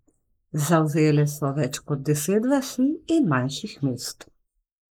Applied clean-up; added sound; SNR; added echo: neural mask model Resemble Enhance denoiser.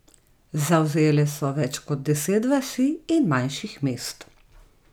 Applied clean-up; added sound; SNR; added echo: none; none; none; none.